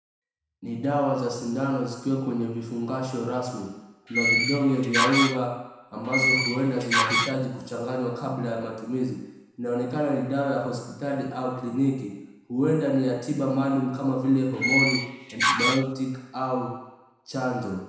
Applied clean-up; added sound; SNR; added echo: none; Door; -2 dB; reverberation time 0.9 s.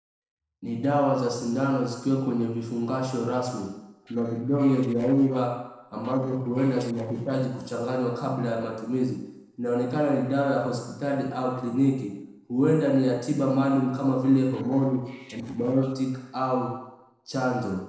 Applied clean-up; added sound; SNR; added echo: neural separator model SepFormer DNS4.